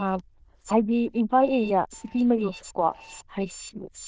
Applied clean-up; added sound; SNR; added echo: neural diffusion model UNIVERSE++.